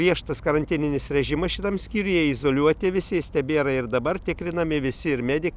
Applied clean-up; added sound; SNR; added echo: none; none; none; none.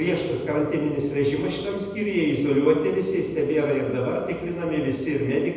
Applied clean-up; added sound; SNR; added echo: none; none; none; reverberation time 1.1 s.